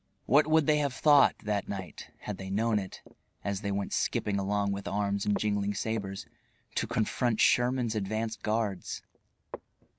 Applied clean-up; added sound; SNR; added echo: none; Walk, footsteps; 20 dB; none.